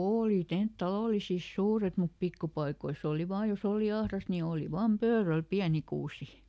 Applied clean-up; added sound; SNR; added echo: none; none; none; none.